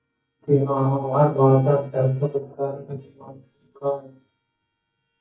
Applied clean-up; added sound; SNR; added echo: neural mask model DeepFilterNet 3.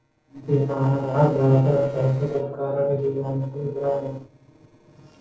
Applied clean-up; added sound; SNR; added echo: neural separator model SepFormer DNS4.